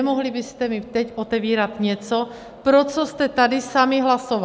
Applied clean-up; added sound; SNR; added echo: none; none; none; none.